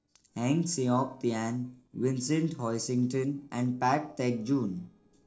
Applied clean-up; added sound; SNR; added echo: neural separator model SepFormer DNS4.